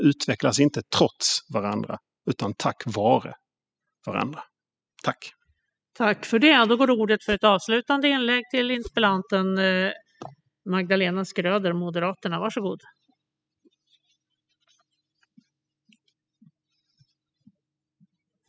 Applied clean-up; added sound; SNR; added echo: classical method spectral subtraction.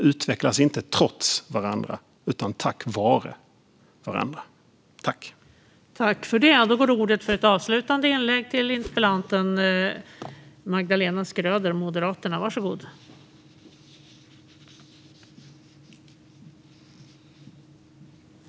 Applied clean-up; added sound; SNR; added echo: none; Whoosh, swoosh, swish; 15 dB; none.